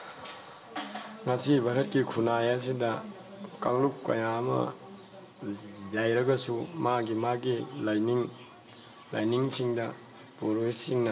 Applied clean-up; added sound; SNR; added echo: none; Tambourine; 12 dB; reverberation time 2.7 s.